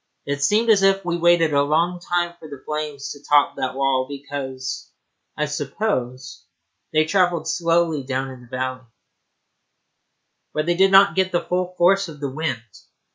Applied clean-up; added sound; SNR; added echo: none; none; none; none.